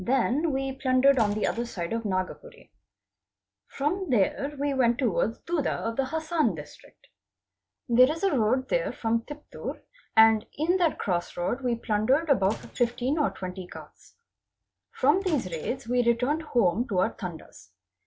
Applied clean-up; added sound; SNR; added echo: none; Squeak / Wood; 20 dB; none.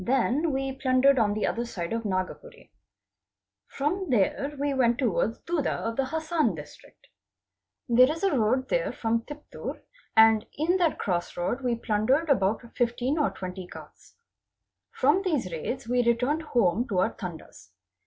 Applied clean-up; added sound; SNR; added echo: none; none; none; none.